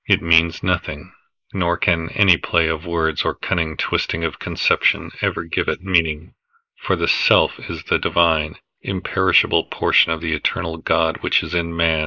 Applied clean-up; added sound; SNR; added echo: neural mask model Resemble Enhance denoiser.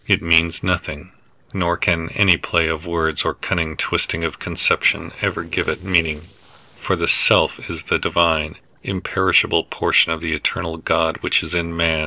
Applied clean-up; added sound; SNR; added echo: neural separator model SepFormer DNS4.